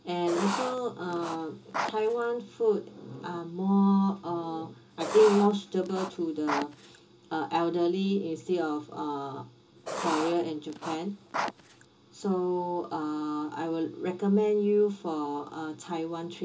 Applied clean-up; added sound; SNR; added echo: none; Writing; 7 dB; reverberation time 0.2 s.